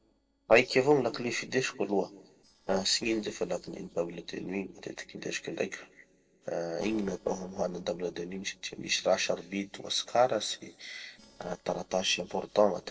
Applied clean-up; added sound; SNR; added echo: neural separator model SepFormer DNS4.